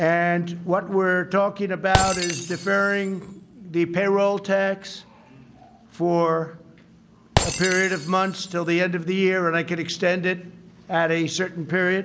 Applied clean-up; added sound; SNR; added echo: none; Shatter; 10 dB; none.